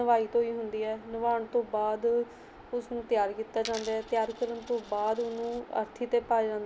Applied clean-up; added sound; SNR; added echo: none; Coin (dropping); 19 dB; none.